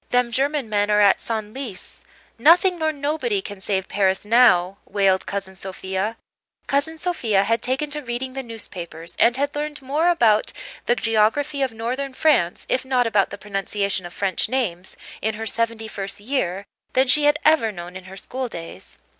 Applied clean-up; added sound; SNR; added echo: none; none; none; none.